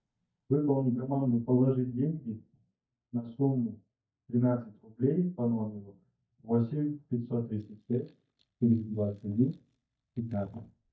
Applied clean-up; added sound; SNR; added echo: neural mask model DeepFilterNet 3.